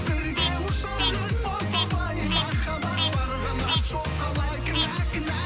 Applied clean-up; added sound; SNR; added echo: none; Frog; 7 dB; none.